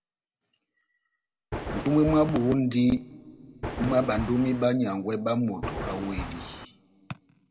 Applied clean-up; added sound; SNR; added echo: none; Thunder; 7 dB; reverberation time 1.3 s.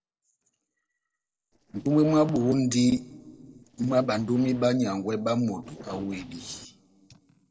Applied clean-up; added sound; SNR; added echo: neural separator model SepFormer DNS4.